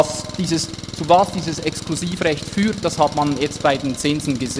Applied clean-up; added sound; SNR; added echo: none; Engine; 12 dB; none.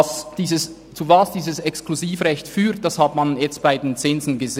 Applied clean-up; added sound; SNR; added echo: none; none; none; none.